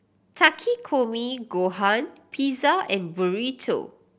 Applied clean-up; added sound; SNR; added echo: none; none; none; none.